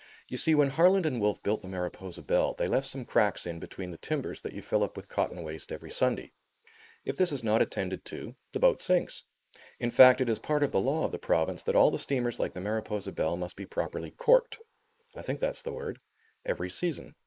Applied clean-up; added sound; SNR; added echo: neural mask model Resemble Enhance denoiser.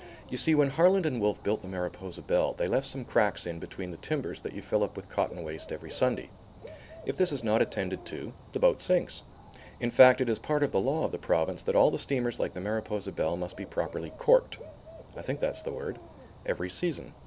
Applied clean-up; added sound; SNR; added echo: none; Bird / Dog; 20 dB; none.